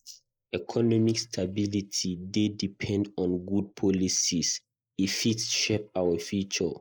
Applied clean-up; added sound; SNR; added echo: neural mask model Resemble Enhance denoiser.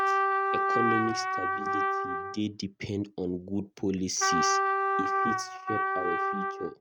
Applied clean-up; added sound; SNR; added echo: neural mask model RNNoise.